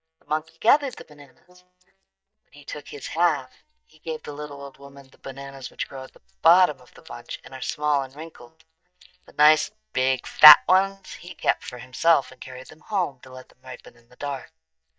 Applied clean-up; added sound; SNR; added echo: neural mask model DeepFilterNet 3.